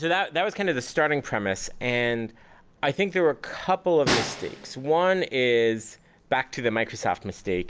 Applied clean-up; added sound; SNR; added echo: none; Snare drum; 8 dB; none.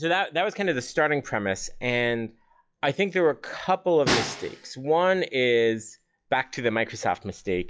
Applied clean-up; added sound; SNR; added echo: classical method log-MMSE.